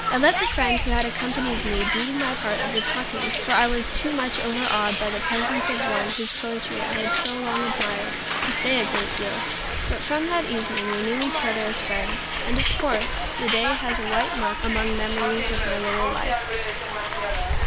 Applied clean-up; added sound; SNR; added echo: none; Hiss; -1 dB; none.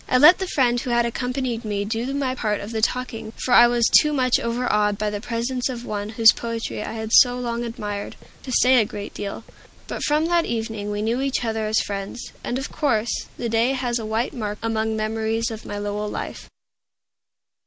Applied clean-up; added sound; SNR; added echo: none; none; none; none.